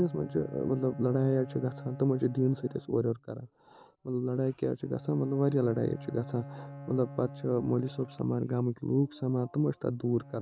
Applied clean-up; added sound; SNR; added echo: none; Bowed string instrument; 16 dB; none.